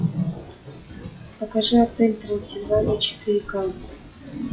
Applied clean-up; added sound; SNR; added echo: classical method WPE with log-MMSE.